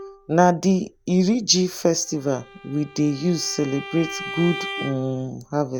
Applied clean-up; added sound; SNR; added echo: none; Bowed string instrument; 14 dB; none.